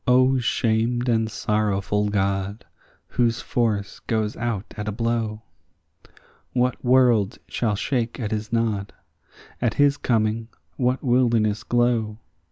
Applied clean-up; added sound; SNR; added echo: none; none; none; none.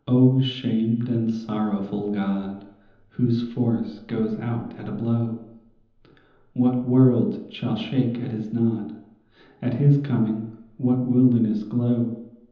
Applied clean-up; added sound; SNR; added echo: none; none; none; reverberation time 0.9 s.